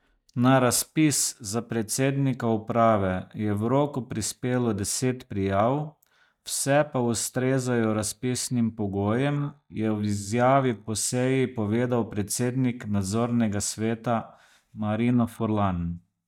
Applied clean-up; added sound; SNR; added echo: neural mask model DeepFilterNet 3.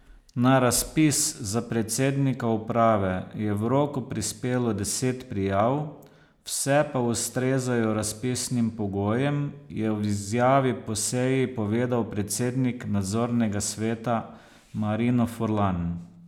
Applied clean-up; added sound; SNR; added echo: none; none; none; none.